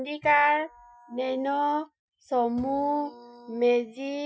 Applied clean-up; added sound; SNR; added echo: classical method Wiener filter.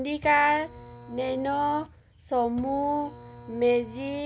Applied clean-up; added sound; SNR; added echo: none; Printer; 18 dB; none.